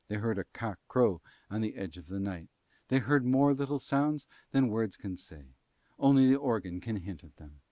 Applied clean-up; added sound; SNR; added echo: none; none; none; none.